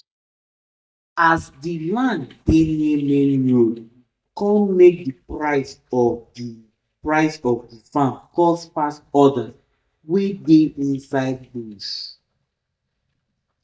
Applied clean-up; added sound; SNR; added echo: neural mask model DeepFilterNet 3.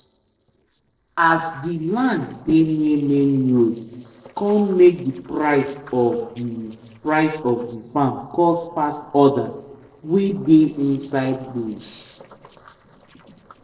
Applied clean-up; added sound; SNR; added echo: neural separator model SepFormer DNS4.